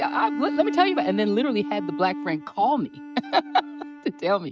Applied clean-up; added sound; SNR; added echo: neural mask model RNNoise.